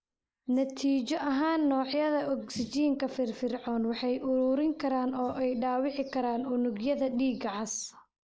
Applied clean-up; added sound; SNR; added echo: neural mask model Resemble Enhance denoiser.